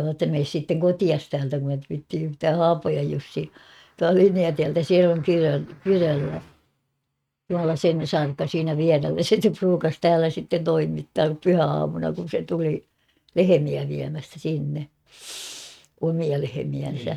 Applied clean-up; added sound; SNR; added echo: neural mask model RNNoise.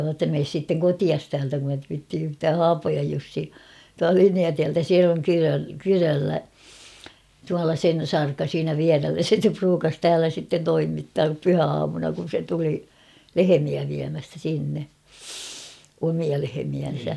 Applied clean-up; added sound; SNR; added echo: none; none; none; none.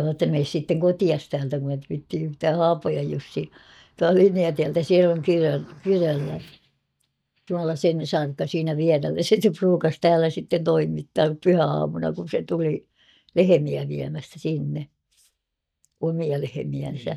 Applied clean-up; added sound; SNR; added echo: neural mask model DeepFilterNet 3.